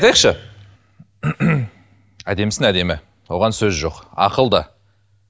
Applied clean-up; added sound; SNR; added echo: none; none; none; none.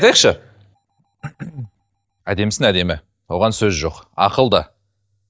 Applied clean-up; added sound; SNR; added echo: neural mask model DeepFilterNet 3.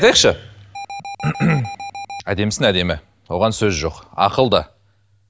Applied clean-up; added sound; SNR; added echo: none; Alarm; 11 dB; none.